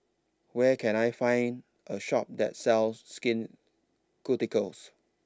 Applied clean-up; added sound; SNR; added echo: none; none; none; none.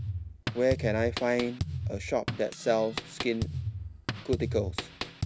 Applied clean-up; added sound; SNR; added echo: none; Drum kit; 4 dB; none.